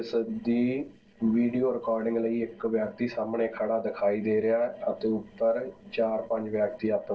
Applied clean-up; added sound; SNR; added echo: neural separator model SepFormer DNS4.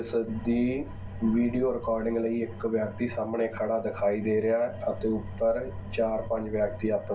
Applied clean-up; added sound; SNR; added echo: none; Buzz; 15 dB; reverberation time 0.2 s.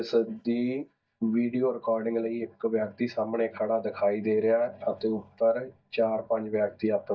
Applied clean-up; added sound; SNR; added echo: neural mask model DeepFilterNet 3.